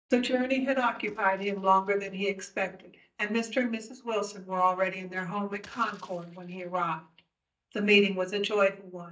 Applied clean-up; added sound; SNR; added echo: neural mask model DeepFilterNet 3.